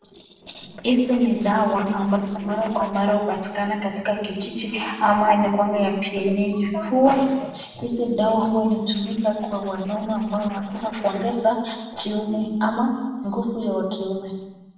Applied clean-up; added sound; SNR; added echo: neural separator model SepFormer DNS4.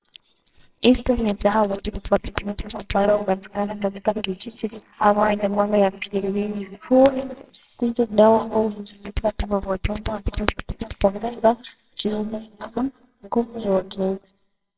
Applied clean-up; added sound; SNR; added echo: neural separator model SepFormer WHAMR!.